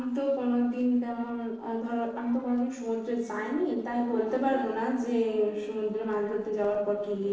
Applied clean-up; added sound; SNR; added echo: neural separator model SepFormer DNS4.